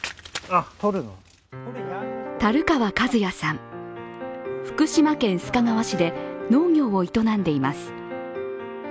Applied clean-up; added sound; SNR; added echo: none; none; none; none.